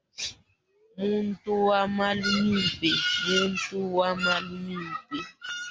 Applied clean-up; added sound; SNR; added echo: none; none; none; none.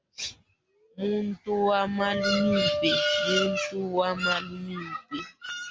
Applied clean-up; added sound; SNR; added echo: none; Wind instrument, woodwind instrument; 3 dB; none.